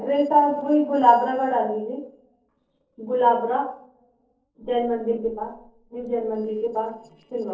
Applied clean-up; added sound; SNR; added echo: neural separator model SepFormer DNS4.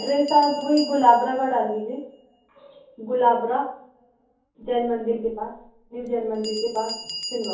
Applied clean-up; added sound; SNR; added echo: none; Bell; 16 dB; reverberation time 0.6 s.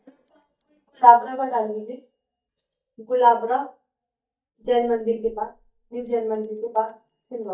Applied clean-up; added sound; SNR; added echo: neural mask model DeepFilterNet 3.